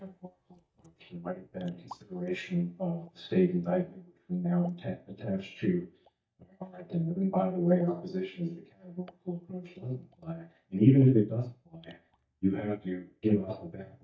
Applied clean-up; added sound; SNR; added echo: neural mask model DeepFilterNet 3.